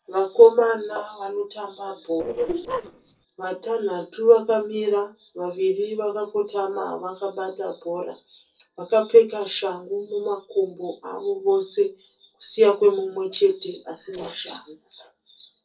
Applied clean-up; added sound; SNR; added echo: neural separator model SepFormer DNS4.